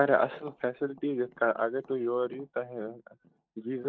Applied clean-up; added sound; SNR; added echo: neural mask model DeepFilterNet 3.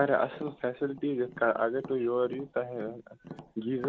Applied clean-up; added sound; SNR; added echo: none; Tap; 18 dB; none.